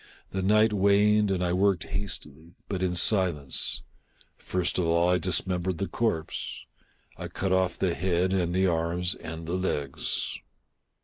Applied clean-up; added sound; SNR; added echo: neural mask model Resemble Enhance denoiser.